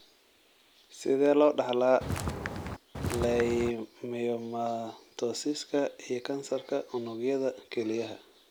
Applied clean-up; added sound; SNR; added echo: none; Walk, footsteps; 4 dB; none.